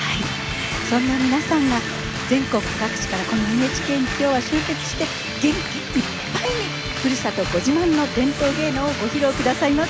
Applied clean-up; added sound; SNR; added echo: none; none; none; none.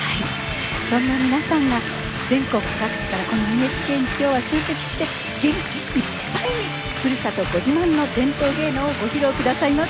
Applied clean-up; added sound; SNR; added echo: none; Cheering; 18 dB; none.